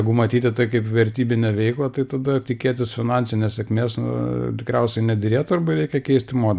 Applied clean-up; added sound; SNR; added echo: none; none; none; none.